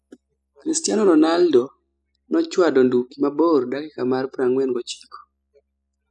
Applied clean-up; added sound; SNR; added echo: classical method spectral subtraction.